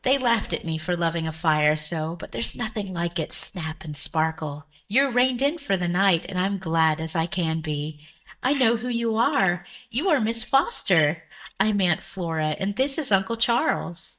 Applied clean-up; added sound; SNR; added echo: neural mask model DeepFilterNet 3.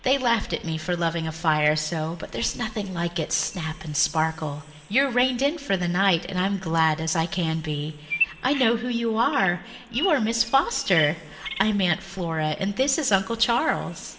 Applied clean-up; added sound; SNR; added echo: none; Bird vocalization, bird call, bird song; 15 dB; reverberation time 2.9 s.